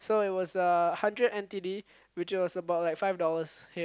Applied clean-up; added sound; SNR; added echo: none; none; none; none.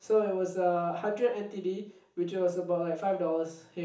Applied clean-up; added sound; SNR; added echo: none; none; none; reverberation time 0.7 s.